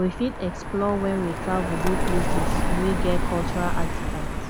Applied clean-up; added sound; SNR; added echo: none; Car passing by; -3 dB; none.